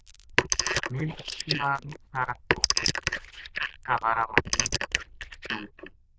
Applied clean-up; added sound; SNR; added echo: neural diffusion model UNIVERSE++.